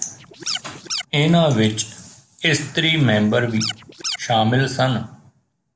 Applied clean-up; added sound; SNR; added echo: none; Scratching (performance technique); 8 dB; none.